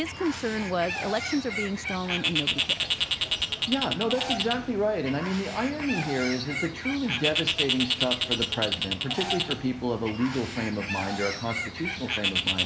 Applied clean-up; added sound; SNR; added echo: none; Bird; 1 dB; none.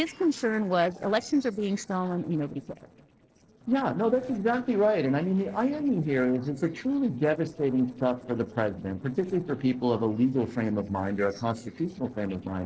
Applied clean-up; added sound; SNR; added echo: neural separator model SepFormer DNS4.